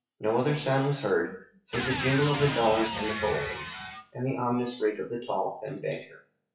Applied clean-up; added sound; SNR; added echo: classical method WPE with log-MMSE.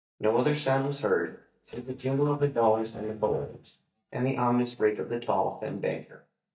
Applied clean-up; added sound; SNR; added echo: neural mask model DeepFilterNet 3.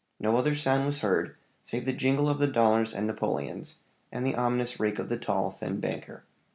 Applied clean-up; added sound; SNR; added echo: none; none; none; none.